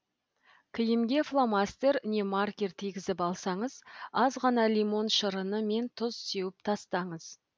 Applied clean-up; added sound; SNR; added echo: none; none; none; none.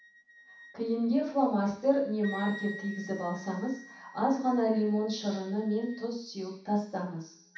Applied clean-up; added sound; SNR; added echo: none; Wind instrument, woodwind instrument; 18 dB; reverberation time 0.7 s.